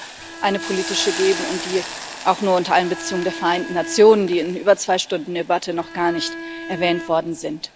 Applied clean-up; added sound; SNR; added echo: none; Hiss + Bowed string instrument; 11 dB; none.